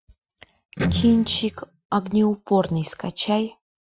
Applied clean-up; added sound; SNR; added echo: classical method Wiener filter.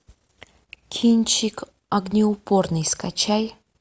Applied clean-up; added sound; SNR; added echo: none; none; none; none.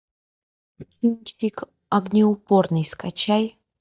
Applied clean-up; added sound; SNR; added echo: neural mask model DeepFilterNet 3.